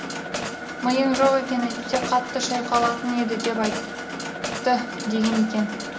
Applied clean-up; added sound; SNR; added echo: none; Mechanisms; 6 dB; reverberation time 2.0 s.